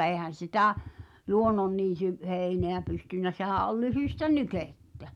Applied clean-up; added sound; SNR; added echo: none; none; none; none.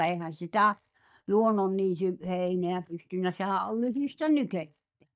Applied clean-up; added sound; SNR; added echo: neural mask model DeepFilterNet 3.